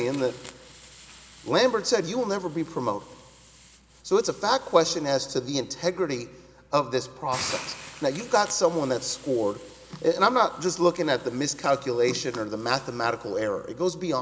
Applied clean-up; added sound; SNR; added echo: none; Hiss; 20 dB; none.